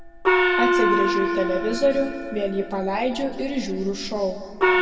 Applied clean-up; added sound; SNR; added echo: none; Gong; -2 dB; reverberation time 1.7 s.